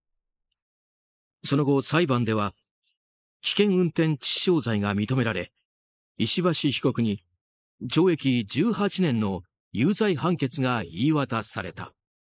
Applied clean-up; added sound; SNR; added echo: neural mask model Resemble Enhance denoiser.